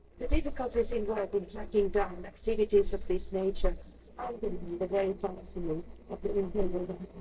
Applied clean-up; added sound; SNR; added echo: neural separator model SepFormer DNS4.